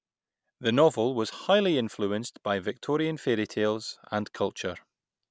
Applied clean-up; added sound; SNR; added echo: none; none; none; none.